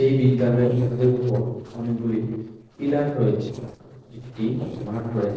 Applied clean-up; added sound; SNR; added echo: neural separator model SepFormer DNS4.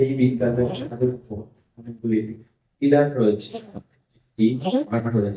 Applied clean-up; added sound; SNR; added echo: neural mask model DeepFilterNet 3.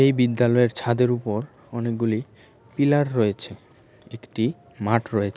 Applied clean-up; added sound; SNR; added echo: none; none; none; none.